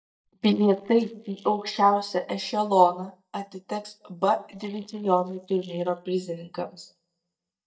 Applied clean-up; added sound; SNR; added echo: neural mask model DeepFilterNet 3.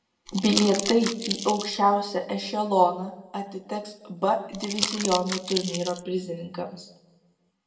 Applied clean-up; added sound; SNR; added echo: none; Crumpling, crinkling; 5 dB; reverberation time 0.6 s.